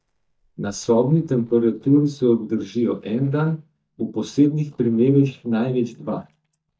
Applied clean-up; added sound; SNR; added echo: neural mask model DeepFilterNet 3.